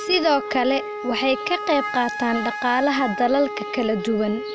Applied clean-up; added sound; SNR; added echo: none; Wind instrument, woodwind instrument; 8 dB; none.